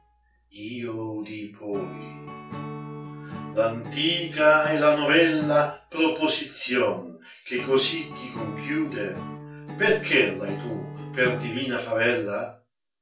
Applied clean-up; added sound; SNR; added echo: none; Acoustic guitar / Strum; 13 dB; reverberation time 0.3 s.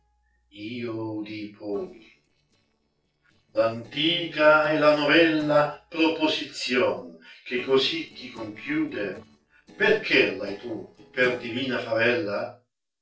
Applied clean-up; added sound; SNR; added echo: neural separator model SepFormer DNS4.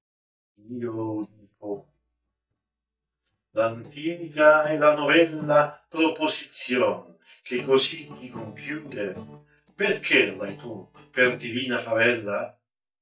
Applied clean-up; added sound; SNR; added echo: neural mask model DeepFilterNet 3.